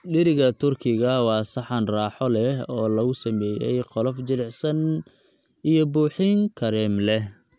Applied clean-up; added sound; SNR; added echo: none; none; none; none.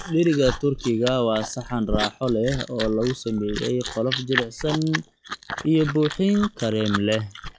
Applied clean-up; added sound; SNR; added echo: classical method log-MMSE.